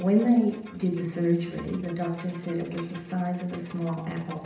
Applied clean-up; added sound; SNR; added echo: none; Bowed string instrument; 20 dB; reverberation time 0.8 s.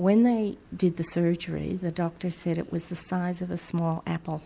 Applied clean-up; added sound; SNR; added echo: none; none; none; none.